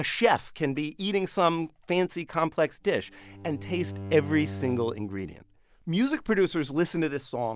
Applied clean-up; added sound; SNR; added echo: none; Bowed string instrument; 12 dB; none.